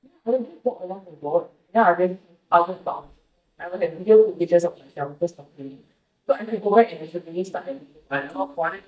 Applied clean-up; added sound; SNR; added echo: neural mask model DeepFilterNet 3.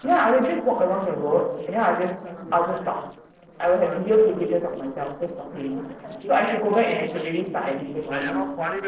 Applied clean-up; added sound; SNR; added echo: neural separator model SepFormer DNS4.